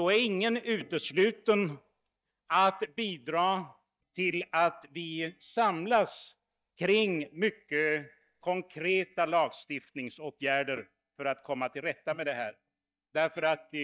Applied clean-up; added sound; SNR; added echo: neural mask model DeepFilterNet 3.